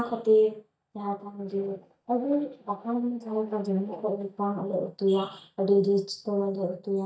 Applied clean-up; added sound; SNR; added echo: neural mask model DeepFilterNet 3.